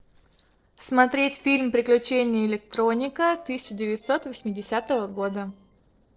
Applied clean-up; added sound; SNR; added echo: neural separator model SepFormer DNS4.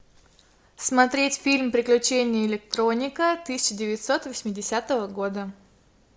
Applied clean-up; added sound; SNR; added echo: none; none; none; none.